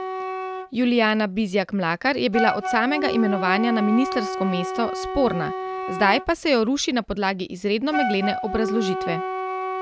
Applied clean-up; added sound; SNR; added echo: none; Wind instrument, woodwind instrument; 6 dB; none.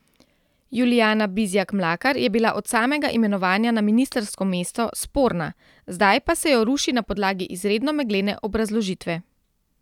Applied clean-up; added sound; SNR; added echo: none; none; none; none.